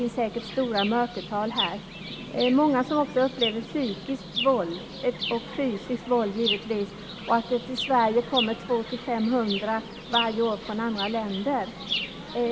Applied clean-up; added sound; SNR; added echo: none; Chirp, tweet; 8 dB; none.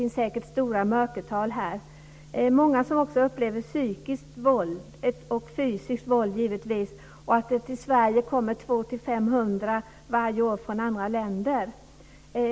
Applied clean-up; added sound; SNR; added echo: none; none; none; none.